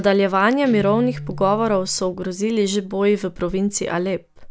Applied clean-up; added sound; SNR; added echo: none; Guitar; 16 dB; none.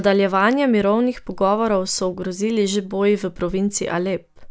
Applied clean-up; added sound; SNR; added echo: none; none; none; none.